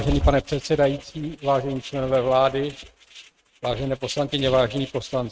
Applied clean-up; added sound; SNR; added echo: neural mask model RNNoise.